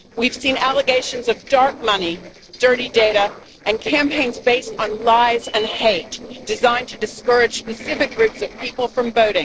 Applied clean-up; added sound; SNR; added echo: neural separator model SepFormer DNS4.